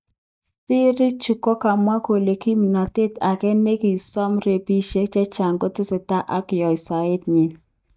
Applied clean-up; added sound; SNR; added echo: neural mask model DeepFilterNet 3.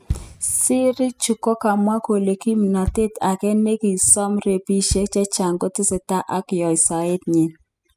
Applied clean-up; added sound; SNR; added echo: classical method spectral subtraction.